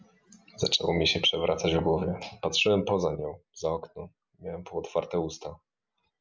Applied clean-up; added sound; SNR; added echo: none; none; none; none.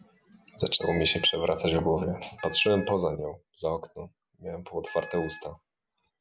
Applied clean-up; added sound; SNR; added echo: none; Wind instrument, woodwind instrument; 17 dB; none.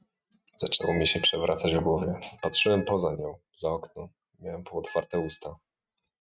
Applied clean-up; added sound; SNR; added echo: neural mask model RNNoise.